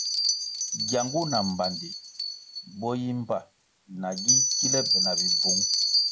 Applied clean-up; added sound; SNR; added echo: none; Bell; -5 dB; none.